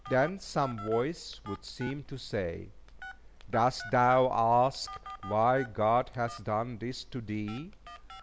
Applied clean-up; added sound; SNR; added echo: none; Telephone; 16 dB; none.